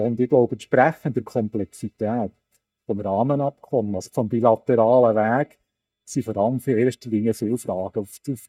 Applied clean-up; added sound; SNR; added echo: neural mask model DeepFilterNet 3.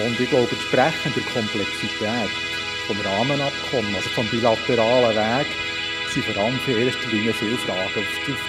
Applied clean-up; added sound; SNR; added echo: none; Musical instrument; 3 dB; none.